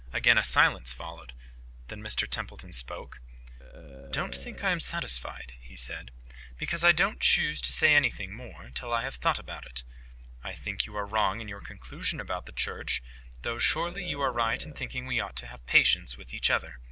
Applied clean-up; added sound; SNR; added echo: none; Burping, eructation; 19 dB; none.